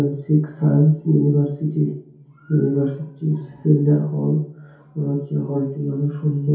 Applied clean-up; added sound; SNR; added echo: none; none; none; reverberation time 0.6 s.